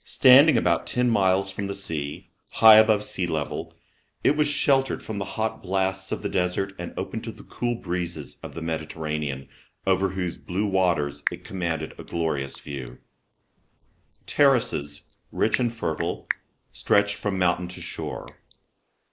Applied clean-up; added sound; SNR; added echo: neural mask model Resemble Enhance denoiser.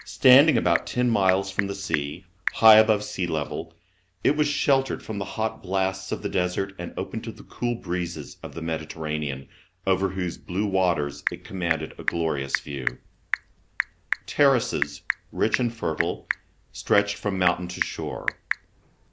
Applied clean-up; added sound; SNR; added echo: none; Telephone / Typing; 10 dB; none.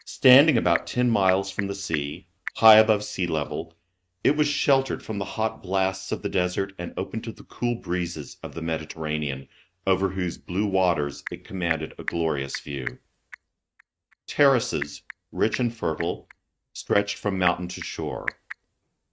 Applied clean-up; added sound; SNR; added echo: neural mask model RNNoise.